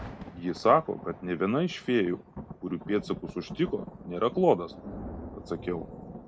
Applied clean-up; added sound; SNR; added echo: none; Thunder; 13 dB; none.